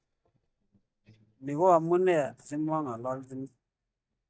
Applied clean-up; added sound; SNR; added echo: neural mask model DeepFilterNet 3.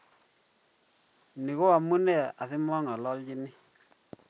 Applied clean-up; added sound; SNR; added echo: none; none; none; none.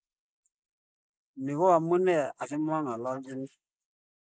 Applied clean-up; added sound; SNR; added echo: neural mask model Resemble Enhance denoiser.